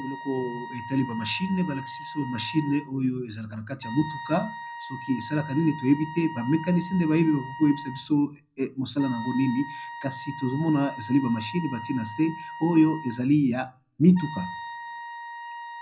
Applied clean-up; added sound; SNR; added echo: none; Wind instrument, woodwind instrument; 12 dB; reverberation time 0.4 s.